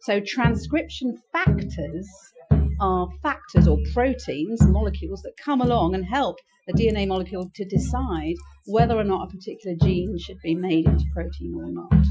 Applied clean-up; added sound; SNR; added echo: classical method Wiener filter.